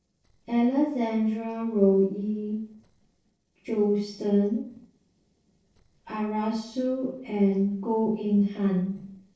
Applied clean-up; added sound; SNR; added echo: neural separator model SepFormer DNS4.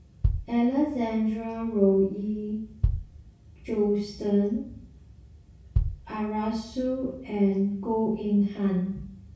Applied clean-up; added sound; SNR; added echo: none; Bass drum; 6 dB; reverberation time 0.6 s.